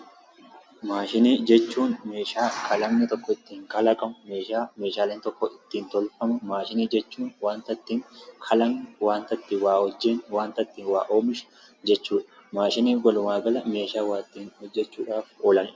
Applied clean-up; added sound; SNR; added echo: none; none; none; none.